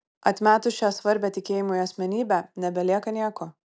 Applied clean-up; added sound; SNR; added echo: none; none; none; none.